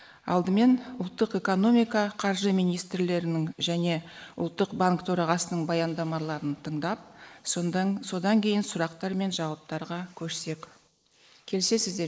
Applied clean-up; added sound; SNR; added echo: neural mask model Resemble Enhance denoiser.